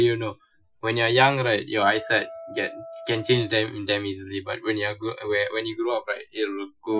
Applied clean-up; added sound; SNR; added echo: classical method Wiener filter.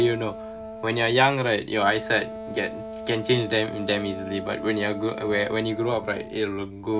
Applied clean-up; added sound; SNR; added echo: none; Wind instrument, woodwind instrument; 11 dB; none.